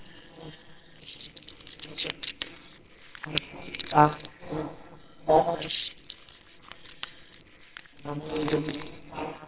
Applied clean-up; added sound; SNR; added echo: neural separator model SepFormer WHAMR!.